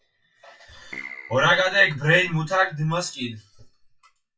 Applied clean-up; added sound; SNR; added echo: classical method WPE with log-MMSE.